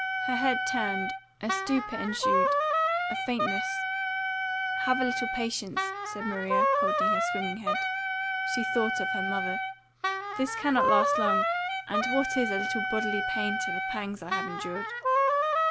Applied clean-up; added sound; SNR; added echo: none; Wind instrument, woodwind instrument; -5 dB; none.